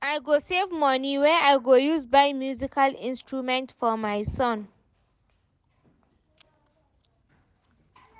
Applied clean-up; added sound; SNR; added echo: none; none; none; none.